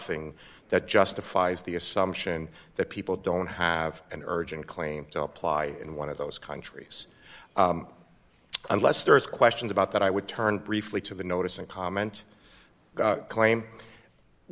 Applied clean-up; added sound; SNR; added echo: none; none; none; none.